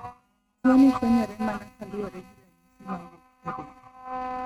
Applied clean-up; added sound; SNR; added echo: neural mask model RNNoise.